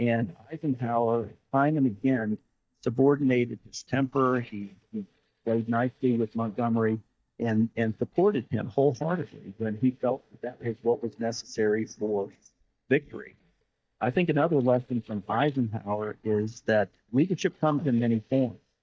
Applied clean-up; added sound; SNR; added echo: neural mask model DeepFilterNet 3.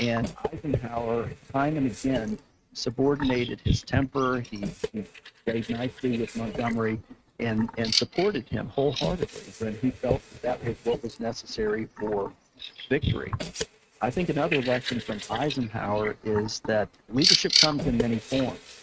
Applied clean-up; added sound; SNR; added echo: neural mask model RNNoise.